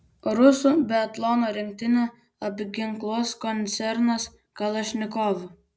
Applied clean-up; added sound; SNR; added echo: none; none; none; none.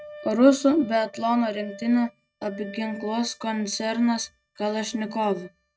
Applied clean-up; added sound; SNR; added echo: neural mask model RNNoise.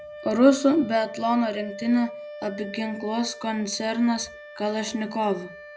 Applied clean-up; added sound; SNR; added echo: none; Wind instrument, woodwind instrument; 15 dB; none.